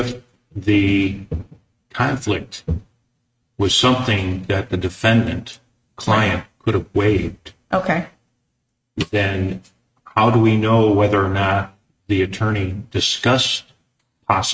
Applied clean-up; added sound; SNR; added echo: neural mask model RNNoise.